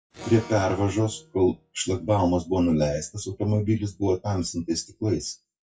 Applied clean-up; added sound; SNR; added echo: classical method WPE with log-MMSE.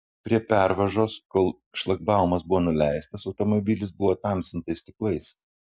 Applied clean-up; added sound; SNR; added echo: none; none; none; none.